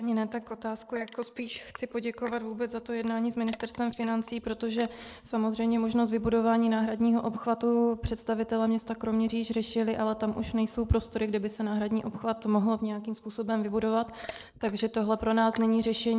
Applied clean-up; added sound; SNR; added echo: neural mask model Resemble Enhance denoiser.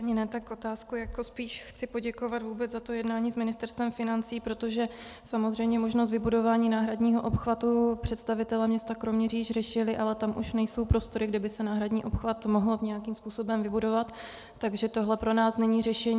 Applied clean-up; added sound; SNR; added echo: none; none; none; none.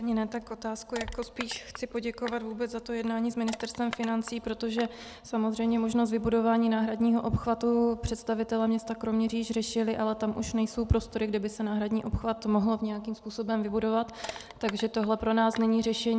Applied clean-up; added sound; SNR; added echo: none; Crushing; 15 dB; none.